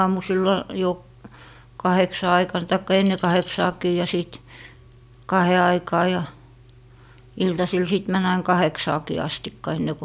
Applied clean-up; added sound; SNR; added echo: none; Alarm; 12 dB; none.